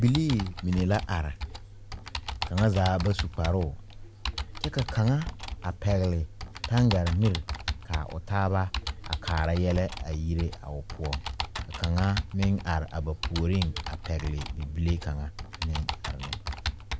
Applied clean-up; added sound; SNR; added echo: none; Computer keyboard; 7 dB; none.